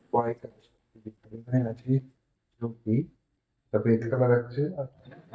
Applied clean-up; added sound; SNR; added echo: neural mask model DeepFilterNet 3.